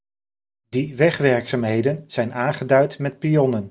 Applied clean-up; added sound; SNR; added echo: none; none; none; none.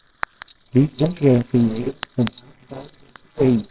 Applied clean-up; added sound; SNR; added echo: neural separator model SepFormer WHAMR!.